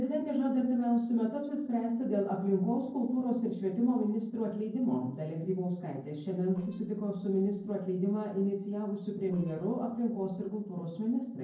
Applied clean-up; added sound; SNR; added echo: neural separator model SepFormer DNS4.